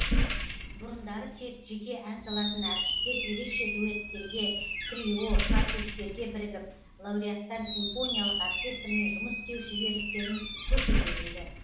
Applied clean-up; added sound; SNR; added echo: none; Squeak; -4 dB; reverberation time 0.5 s.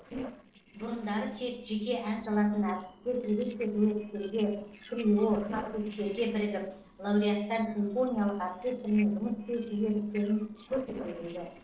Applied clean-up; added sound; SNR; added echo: neural separator model SepFormer DNS4.